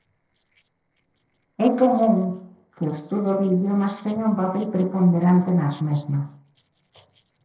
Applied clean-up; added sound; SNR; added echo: neural separator model SepFormer DNS4.